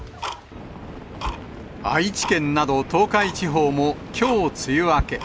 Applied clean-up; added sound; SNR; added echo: none; Tick-tock; 12 dB; none.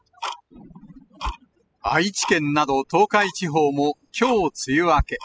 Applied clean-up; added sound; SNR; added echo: classical method spectral subtraction.